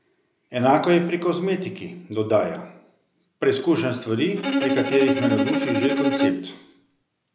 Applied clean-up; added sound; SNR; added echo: none; Bowed string instrument; 0 dB; none.